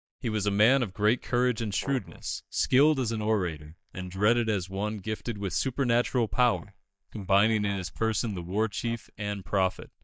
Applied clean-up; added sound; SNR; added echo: neural mask model DeepFilterNet 3.